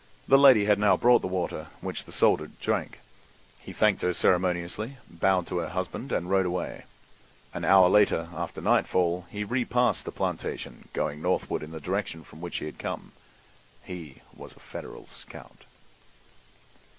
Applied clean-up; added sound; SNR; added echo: none; none; none; none.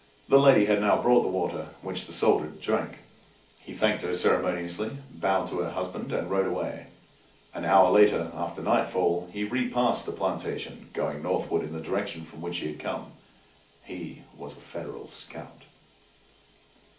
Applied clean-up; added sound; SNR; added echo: none; none; none; reverberation time 0.4 s.